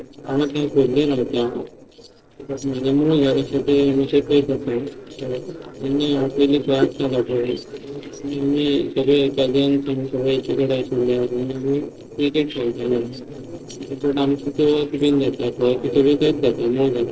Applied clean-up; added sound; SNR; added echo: neural separator model SepFormer DNS4.